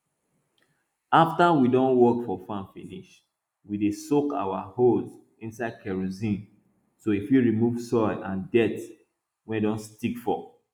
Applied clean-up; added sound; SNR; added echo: neural mask model Resemble Enhance denoiser.